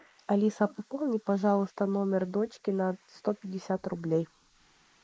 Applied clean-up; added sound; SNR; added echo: neural mask model Resemble Enhance denoiser.